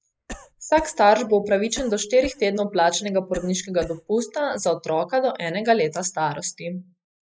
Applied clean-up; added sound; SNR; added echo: neural mask model Resemble Enhance denoiser.